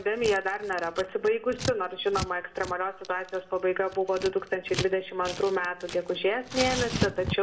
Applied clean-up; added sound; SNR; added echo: none; Scissors; 9 dB; reverberation time 1.6 s.